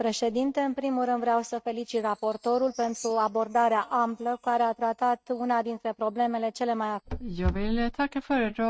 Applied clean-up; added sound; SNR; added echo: neural mask model RNNoise.